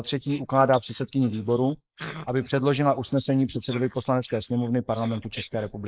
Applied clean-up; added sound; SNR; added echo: neural mask model Resemble Enhance denoiser.